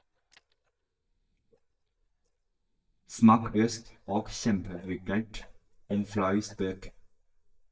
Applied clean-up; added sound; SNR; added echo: neural mask model DeepFilterNet 3.